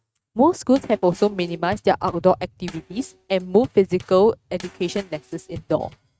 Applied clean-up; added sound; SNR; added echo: neural mask model RNNoise.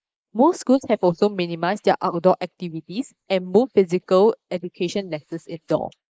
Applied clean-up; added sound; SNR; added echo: neural mask model Resemble Enhance denoiser.